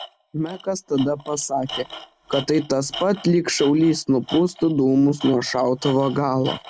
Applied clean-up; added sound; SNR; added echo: none; Tools; 16 dB; none.